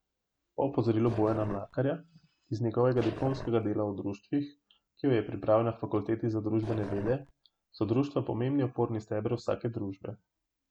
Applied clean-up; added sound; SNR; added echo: none; Growling; 12 dB; none.